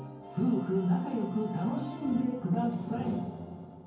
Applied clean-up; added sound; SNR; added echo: none; none; none; reverberation time 0.9 s.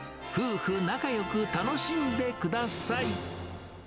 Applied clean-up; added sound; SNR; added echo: none; none; none; none.